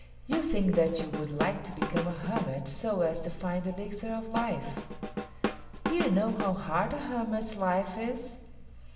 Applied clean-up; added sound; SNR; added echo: none; Drum / Drum kit; 5 dB; reverberation time 1.1 s.